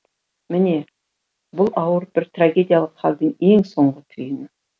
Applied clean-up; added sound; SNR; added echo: none; none; none; none.